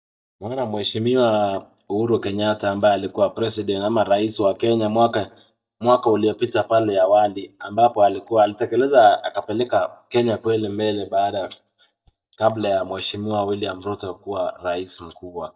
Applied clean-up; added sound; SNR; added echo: neural mask model DeepFilterNet 3.